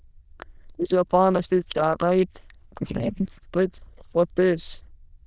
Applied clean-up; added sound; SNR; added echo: neural diffusion model UNIVERSE++.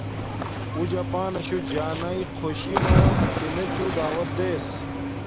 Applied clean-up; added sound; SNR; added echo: none; Cricket / Waves, surf; -4 dB; none.